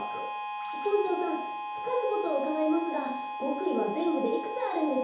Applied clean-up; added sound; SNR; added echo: none; Harmonica; 5 dB; reverberation time 0.8 s.